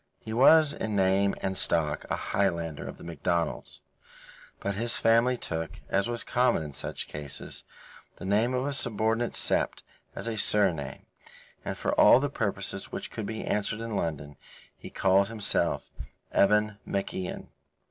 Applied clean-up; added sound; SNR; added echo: none; none; none; none.